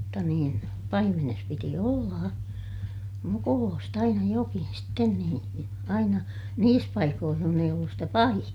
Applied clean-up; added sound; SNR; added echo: none; none; none; none.